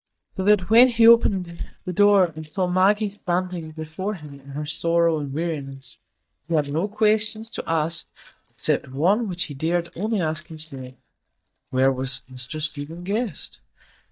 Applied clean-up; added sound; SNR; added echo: neural mask model DeepFilterNet 3.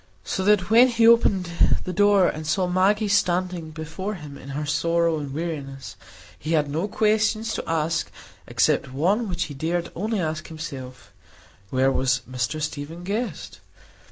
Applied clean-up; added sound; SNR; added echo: none; none; none; none.